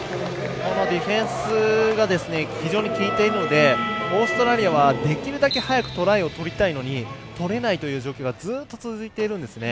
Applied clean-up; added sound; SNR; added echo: none; none; none; none.